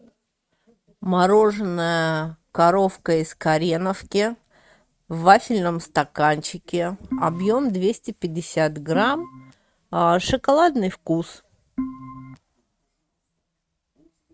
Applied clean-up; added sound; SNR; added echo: neural mask model RNNoise.